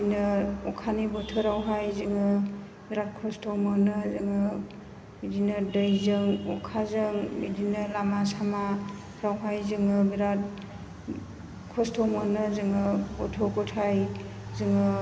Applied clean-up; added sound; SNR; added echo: none; none; none; none.